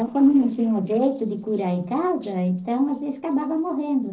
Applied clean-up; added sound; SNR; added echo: neural separator model SepFormer DNS4.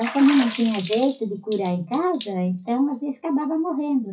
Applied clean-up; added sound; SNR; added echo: classical method WPE with log-MMSE.